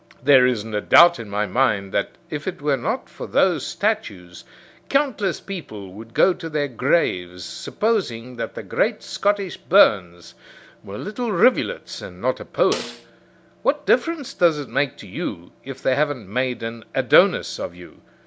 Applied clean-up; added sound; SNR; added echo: none; Snare drum; 13 dB; none.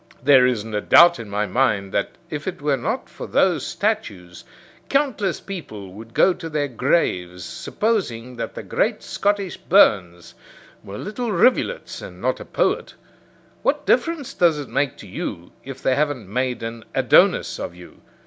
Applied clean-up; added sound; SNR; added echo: none; none; none; none.